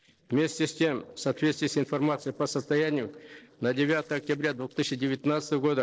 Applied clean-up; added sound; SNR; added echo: neural separator model SepFormer DNS4.